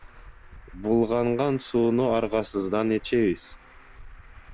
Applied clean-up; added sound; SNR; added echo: none; Traffic noise, roadway noise; 20 dB; none.